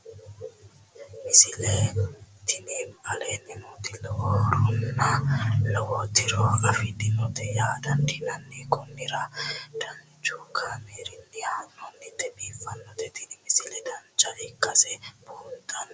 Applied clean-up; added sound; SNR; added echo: none; none; none; none.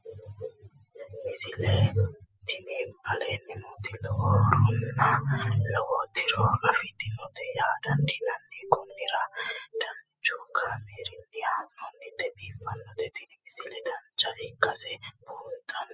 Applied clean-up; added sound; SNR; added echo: classical method spectral subtraction.